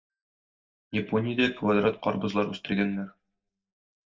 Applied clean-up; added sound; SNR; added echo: neural mask model DeepFilterNet 3.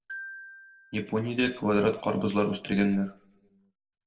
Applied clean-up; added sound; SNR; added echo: none; Glockenspiel; 20 dB; reverberation time 0.5 s.